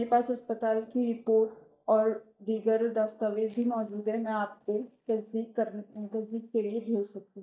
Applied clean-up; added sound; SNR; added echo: neural mask model DeepFilterNet 3.